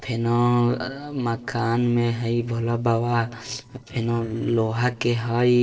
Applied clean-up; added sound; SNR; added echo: neural separator model SepFormer DNS4.